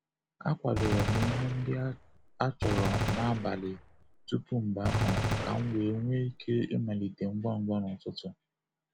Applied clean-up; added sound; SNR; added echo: none; Gunshot, gunfire; 1 dB; none.